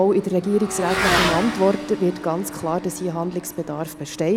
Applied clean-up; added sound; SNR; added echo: none; Motorcycle / Accelerating, revving, vroom; 5 dB; none.